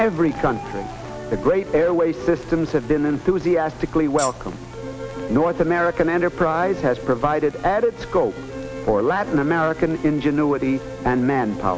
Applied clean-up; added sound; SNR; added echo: none; Tambourine; 14 dB; none.